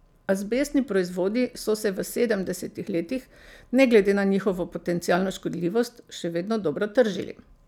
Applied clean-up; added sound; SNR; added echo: none; none; none; none.